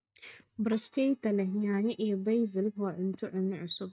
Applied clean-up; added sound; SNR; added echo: neural mask model DeepFilterNet 3.